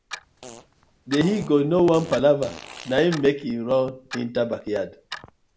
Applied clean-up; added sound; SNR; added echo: none; Fart + Clock; 17 dB; none.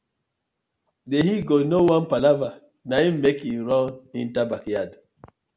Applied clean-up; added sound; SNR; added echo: none; none; none; none.